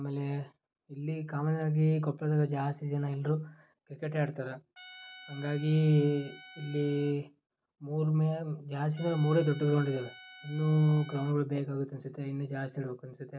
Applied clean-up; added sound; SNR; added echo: none; Trumpet; 19 dB; none.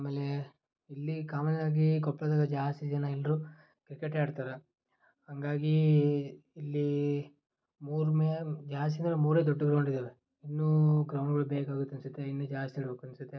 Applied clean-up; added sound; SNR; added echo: none; none; none; none.